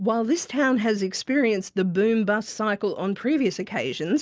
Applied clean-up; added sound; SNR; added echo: none; none; none; none.